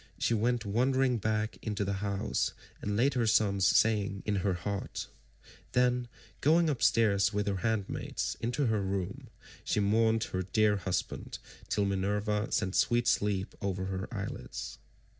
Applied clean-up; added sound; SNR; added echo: none; none; none; none.